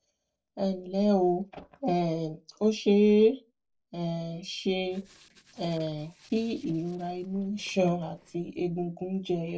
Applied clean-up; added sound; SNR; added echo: neural separator model SepFormer DNS4.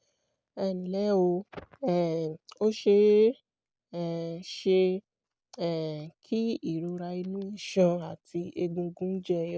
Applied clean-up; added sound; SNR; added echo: none; none; none; none.